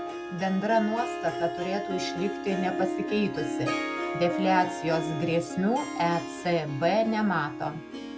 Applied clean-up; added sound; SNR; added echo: none; Harp; 5 dB; none.